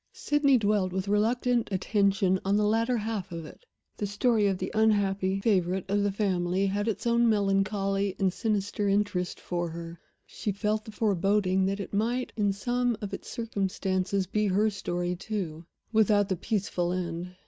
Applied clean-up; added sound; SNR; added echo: none; none; none; none.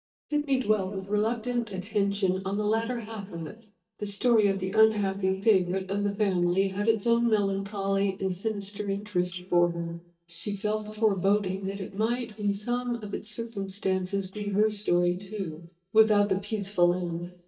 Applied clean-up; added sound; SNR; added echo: neural mask model DeepFilterNet 3.